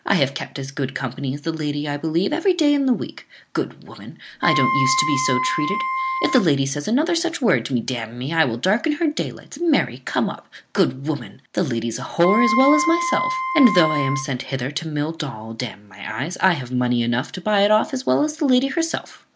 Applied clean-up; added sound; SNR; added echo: none; Wind instrument, woodwind instrument; 1 dB; none.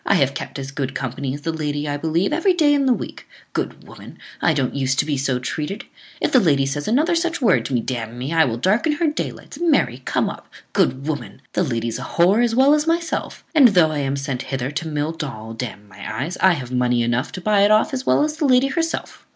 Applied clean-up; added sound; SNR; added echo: none; none; none; none.